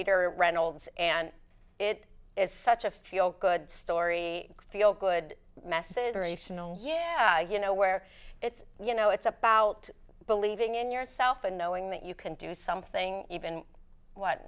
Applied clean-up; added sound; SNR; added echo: none; none; none; none.